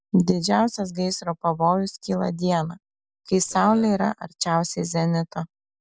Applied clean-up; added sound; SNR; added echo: none; Burping, eructation; 20 dB; none.